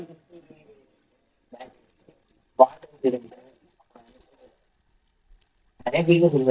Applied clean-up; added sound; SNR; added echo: neural mask model DeepFilterNet 3.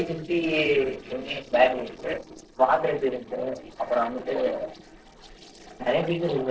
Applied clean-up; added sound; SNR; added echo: neural separator model SepFormer DNS4.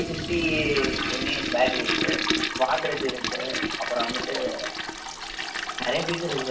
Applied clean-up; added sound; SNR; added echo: none; Toilet flush; 0 dB; reverberation time 0.3 s.